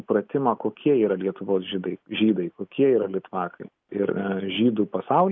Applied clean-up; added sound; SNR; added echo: none; none; none; none.